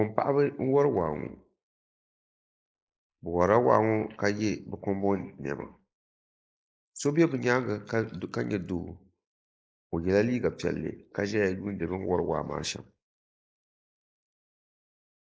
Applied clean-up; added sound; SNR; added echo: neural mask model Resemble Enhance denoiser.